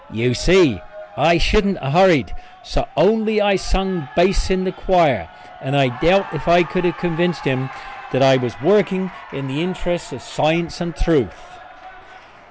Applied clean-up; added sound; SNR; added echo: none; Cheering; 18 dB; none.